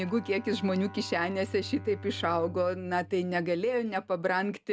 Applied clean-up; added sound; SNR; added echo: none; Bowed string instrument; 16 dB; none.